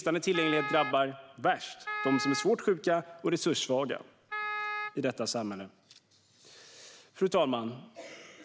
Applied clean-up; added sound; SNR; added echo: none; Wind instrument, woodwind instrument; 6 dB; none.